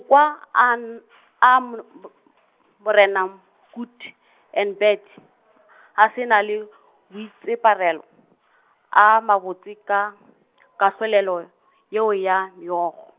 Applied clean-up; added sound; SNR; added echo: none; none; none; none.